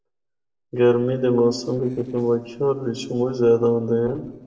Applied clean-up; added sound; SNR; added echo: neural separator model SepFormer DNS4.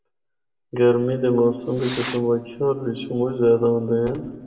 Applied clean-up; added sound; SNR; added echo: none; Fireworks; 12 dB; reverberation time 1.0 s.